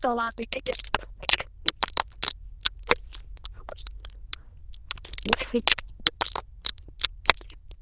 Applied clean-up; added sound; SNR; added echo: neural diffusion model UNIVERSE++.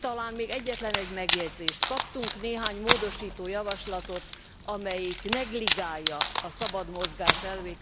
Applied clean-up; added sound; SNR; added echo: none; Wood; -1 dB; none.